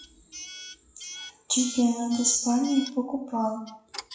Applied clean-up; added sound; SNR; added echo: classical method WPE with log-MMSE.